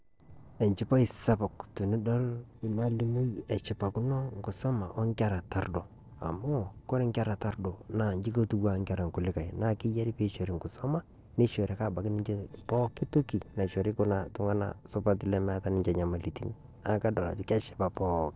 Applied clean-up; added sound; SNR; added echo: neural separator model SepFormer DNS4.